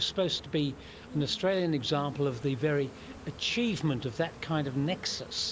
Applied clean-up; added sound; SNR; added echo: none; Insect; 17 dB; none.